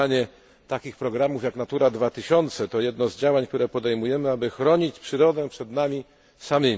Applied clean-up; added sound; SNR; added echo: none; none; none; none.